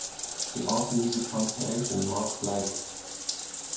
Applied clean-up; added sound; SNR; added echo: none; Bathtub (filling or washing); 3 dB; reverberation time 0.6 s.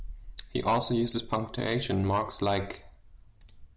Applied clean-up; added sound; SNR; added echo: none; none; none; none.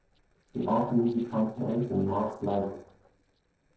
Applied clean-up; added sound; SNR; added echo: neural separator model SepFormer DNS4.